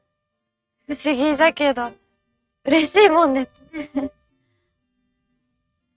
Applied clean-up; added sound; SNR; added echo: neural mask model RNNoise.